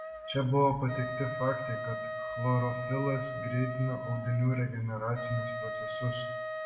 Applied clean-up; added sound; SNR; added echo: none; Wind instrument, woodwind instrument; 6 dB; reverberation time 0.6 s.